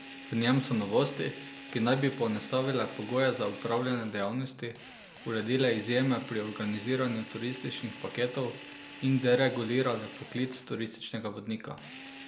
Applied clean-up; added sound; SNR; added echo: none; Drill; 16 dB; none.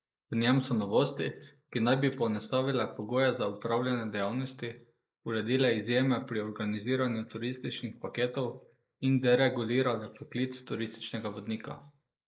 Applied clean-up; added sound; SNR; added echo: neural mask model Resemble Enhance denoiser.